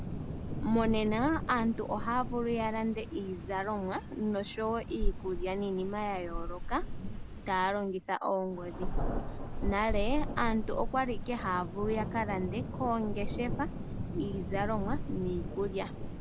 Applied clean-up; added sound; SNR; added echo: none; Thunder; 2 dB; none.